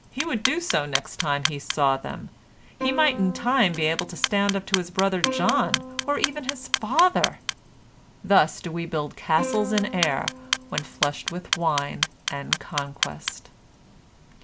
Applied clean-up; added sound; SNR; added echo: none; Clock + Plucked string instrument; 5 dB; none.